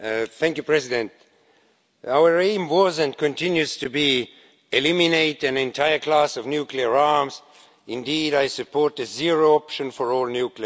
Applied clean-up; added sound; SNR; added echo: none; none; none; none.